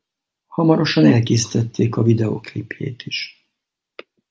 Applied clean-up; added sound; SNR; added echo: none; none; none; none.